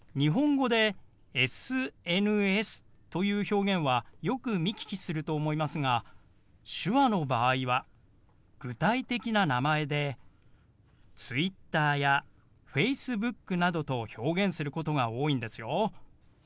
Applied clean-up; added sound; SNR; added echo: none; none; none; none.